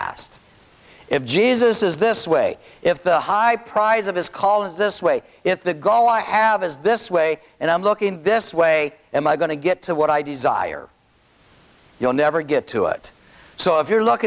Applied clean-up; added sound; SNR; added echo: none; none; none; none.